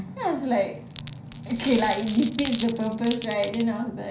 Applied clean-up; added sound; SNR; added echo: none; Glass; 5 dB; reverberation time 0.6 s.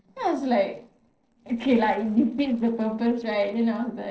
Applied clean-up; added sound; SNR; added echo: neural separator model SepFormer DNS4.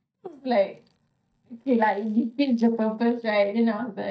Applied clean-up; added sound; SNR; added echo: neural mask model DeepFilterNet 3.